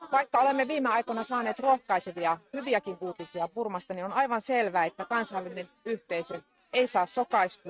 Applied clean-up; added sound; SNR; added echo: neural mask model RNNoise.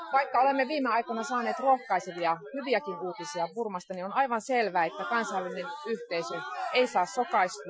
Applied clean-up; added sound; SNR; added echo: classical method Wiener filter.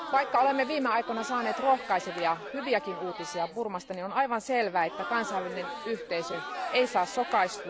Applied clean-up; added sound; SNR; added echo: none; Crowd; 9 dB; none.